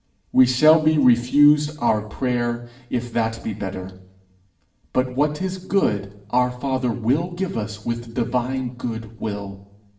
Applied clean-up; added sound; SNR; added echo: none; none; none; reverberation time 0.6 s.